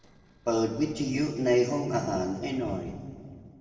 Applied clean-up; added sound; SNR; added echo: neural separator model SepFormer DNS4.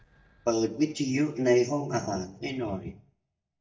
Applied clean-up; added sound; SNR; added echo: neural mask model DeepFilterNet 3.